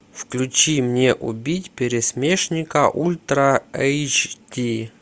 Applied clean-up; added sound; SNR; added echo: none; none; none; none.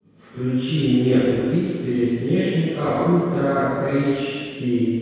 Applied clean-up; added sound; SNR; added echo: none; none; none; reverberation time 1.9 s.